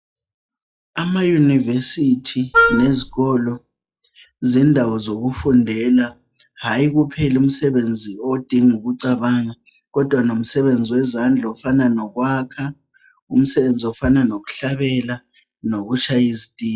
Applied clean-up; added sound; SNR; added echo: classical method log-MMSE.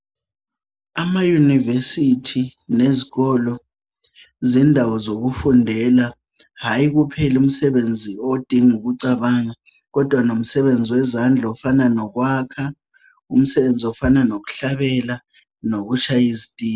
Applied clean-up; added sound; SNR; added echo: none; none; none; none.